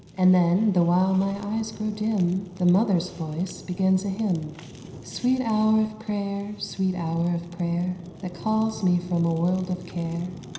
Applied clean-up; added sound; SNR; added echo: none; Fire; 17 dB; reverberation time 0.9 s.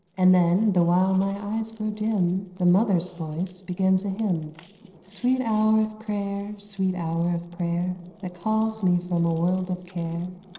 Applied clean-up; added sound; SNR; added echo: neural separator model SepFormer DNS4.